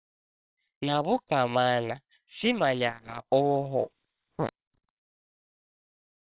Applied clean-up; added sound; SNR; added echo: neural separator model SepFormer WHAMR!.